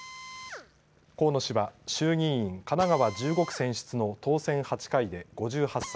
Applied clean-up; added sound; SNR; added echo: none; Drill; 18 dB; none.